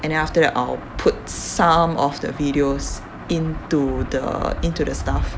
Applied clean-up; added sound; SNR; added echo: none; none; none; none.